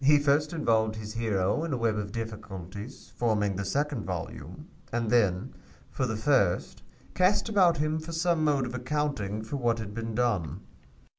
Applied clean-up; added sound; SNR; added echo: none; none; none; none.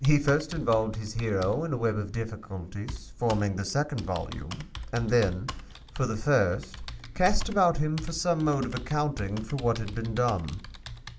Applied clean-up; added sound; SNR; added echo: none; Computer keyboard; 14 dB; none.